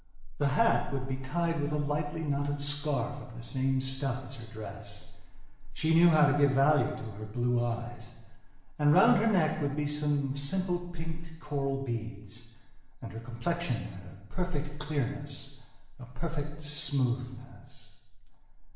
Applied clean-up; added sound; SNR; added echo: none; none; none; reverberation time 0.9 s.